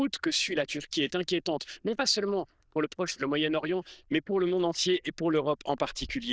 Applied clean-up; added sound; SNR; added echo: neural diffusion model UNIVERSE++.